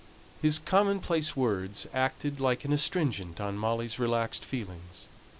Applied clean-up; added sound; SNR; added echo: none; none; none; none.